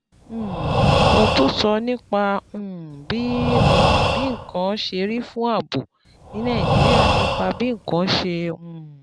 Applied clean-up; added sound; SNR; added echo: none; Breathing; -2 dB; none.